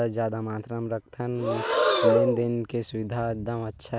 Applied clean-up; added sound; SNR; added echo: none; Breathing; -1 dB; none.